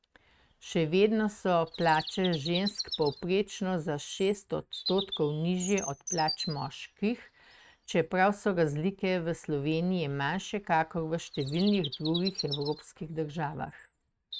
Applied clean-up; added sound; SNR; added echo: neural mask model RNNoise.